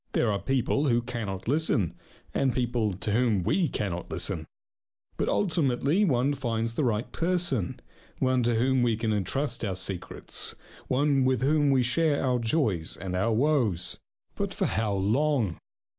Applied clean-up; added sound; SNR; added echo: none; none; none; none.